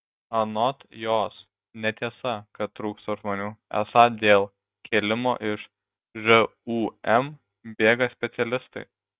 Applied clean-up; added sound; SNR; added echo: none; none; none; none.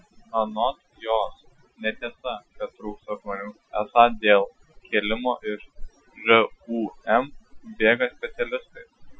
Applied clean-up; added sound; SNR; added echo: classical method Wiener filter.